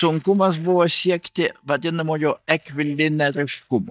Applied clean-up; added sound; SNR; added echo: neural mask model DeepFilterNet 3.